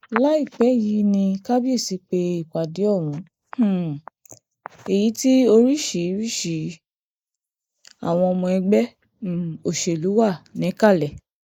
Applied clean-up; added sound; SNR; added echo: neural mask model Resemble Enhance denoiser.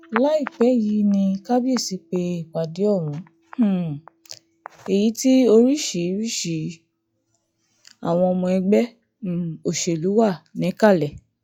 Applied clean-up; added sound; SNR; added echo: classical method log-MMSE.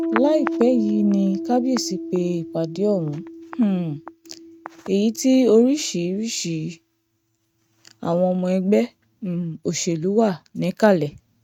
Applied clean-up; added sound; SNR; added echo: neural mask model RNNoise.